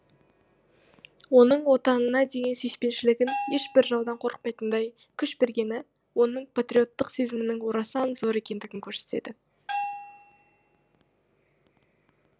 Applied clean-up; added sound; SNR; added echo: none; Bell; 10 dB; none.